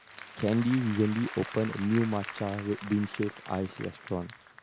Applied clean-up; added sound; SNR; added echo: none; Applause; 13 dB; none.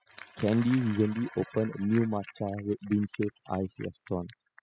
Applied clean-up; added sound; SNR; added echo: classical method spectral subtraction.